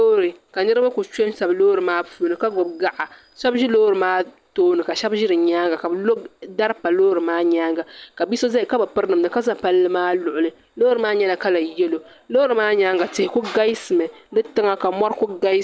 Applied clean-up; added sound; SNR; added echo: none; none; none; none.